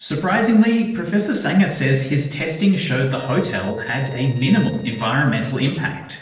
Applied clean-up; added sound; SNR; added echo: neural separator model SepFormer DNS4.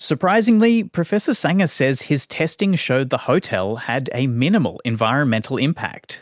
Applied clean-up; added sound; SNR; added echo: none; none; none; none.